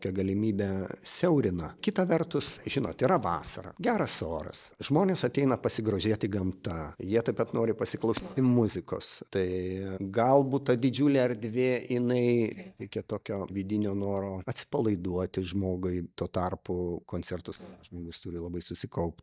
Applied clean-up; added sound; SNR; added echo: neural mask model DeepFilterNet 3.